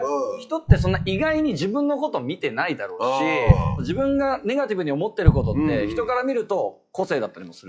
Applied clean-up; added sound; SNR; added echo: classical method log-MMSE.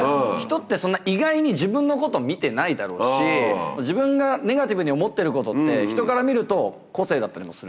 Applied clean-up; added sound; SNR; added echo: none; none; none; none.